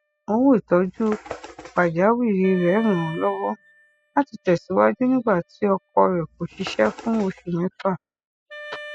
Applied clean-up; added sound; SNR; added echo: classical method spectral subtraction.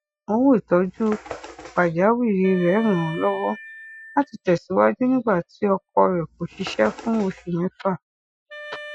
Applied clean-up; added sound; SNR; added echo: classical method Wiener filter.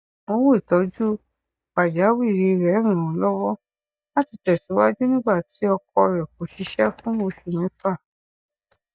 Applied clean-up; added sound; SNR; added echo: neural mask model DeepFilterNet 3.